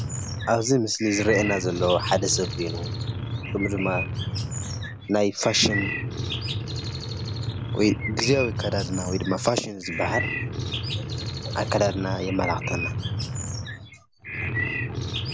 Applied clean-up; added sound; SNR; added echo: none; Truck + Bird; 2 dB; none.